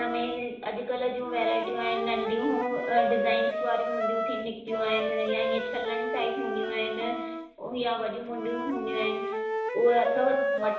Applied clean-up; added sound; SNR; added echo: none; Wind instrument, woodwind instrument; 2 dB; reverberation time 0.8 s.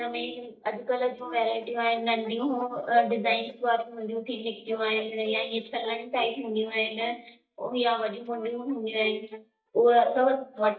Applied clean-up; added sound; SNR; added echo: neural mask model DeepFilterNet 3.